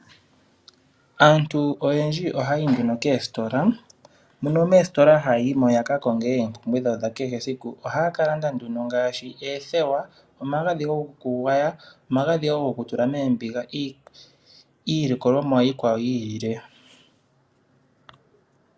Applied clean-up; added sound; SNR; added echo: none; none; none; none.